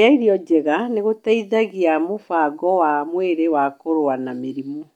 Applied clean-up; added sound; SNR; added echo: none; none; none; none.